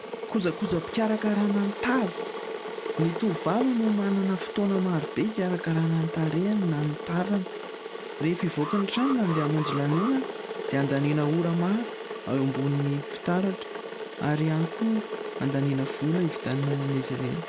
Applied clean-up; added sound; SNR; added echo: none; Boiling / Water + Alarm; 8 dB; none.